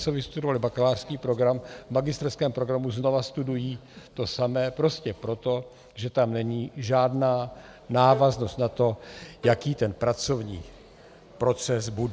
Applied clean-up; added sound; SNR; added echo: none; Bowed string instrument; 15 dB; none.